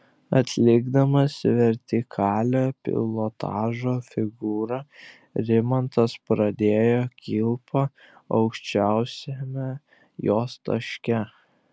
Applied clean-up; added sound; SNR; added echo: none; none; none; none.